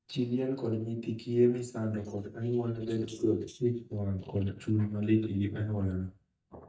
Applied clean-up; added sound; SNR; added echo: neural mask model DeepFilterNet 3.